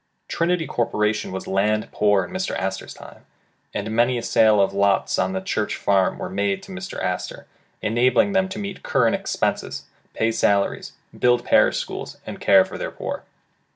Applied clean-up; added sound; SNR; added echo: none; none; none; none.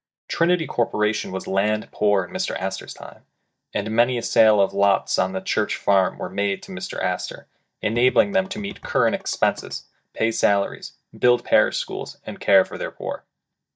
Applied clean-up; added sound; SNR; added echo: neural mask model DeepFilterNet 3.